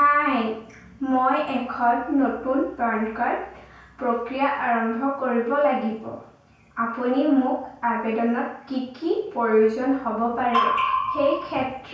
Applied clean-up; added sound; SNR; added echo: none; none; none; reverberation time 0.5 s.